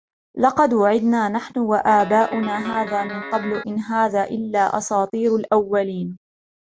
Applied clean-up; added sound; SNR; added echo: none; Guitar; 12 dB; none.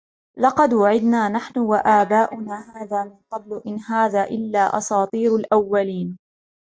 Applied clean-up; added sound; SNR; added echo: neural mask model DeepFilterNet 3.